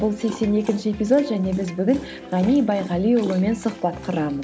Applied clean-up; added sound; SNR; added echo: none; Dog; 18 dB; none.